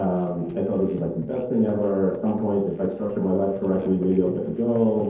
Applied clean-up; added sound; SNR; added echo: neural separator model SepFormer DNS4.